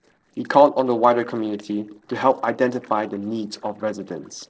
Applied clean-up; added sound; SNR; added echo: neural separator model SepFormer DNS4.